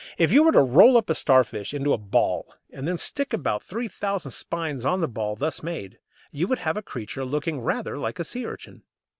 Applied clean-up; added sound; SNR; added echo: none; none; none; none.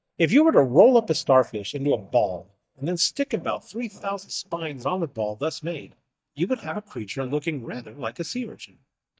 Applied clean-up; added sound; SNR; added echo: neural mask model DeepFilterNet 3.